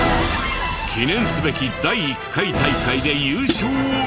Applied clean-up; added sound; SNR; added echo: none; Hi-hat; 3 dB; none.